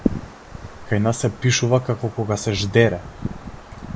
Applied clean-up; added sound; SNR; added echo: none; Wind; 9 dB; none.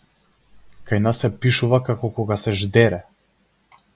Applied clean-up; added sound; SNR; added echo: none; none; none; none.